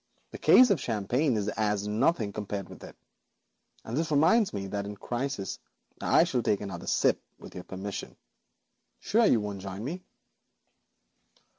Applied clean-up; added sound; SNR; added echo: none; none; none; none.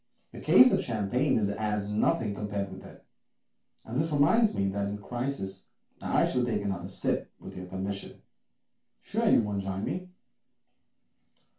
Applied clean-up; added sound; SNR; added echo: none; none; none; reverberation time 0.2 s.